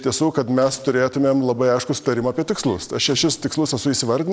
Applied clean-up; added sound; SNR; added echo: neural separator model SepFormer DNS4.